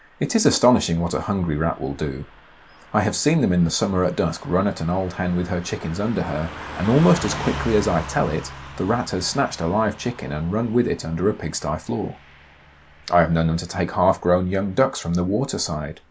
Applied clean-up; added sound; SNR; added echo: none; Car passing by / Truck; 16 dB; none.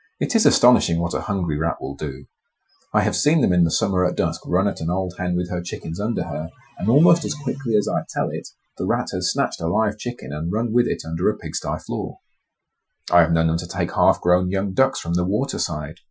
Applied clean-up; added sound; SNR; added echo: classical method Wiener filter.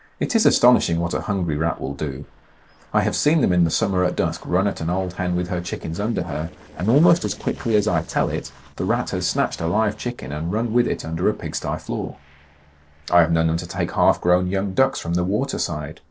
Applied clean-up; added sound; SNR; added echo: neural separator model SepFormer DNS4.